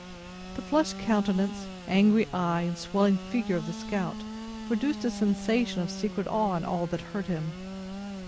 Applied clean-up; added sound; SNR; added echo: none; Sawing / Engine; 10 dB; none.